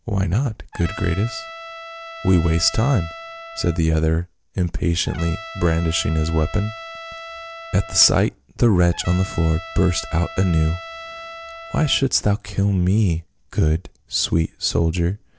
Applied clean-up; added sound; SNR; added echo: none; Trumpet; 15 dB; none.